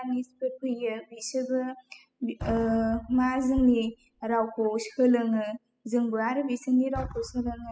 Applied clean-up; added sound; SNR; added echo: classical method spectral subtraction.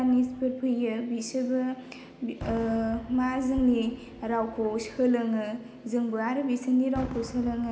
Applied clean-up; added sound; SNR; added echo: none; Fireworks; 17 dB; none.